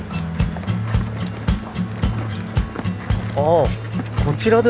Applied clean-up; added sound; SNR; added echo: none; none; none; none.